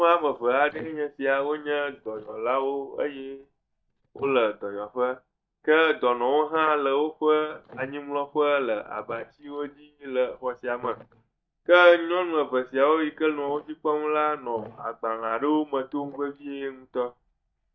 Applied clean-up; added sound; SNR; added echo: neural mask model DeepFilterNet 3.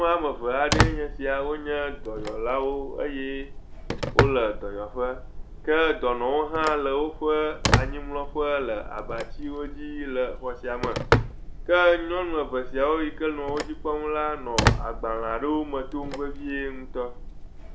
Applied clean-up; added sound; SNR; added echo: none; Telephone; 2 dB; none.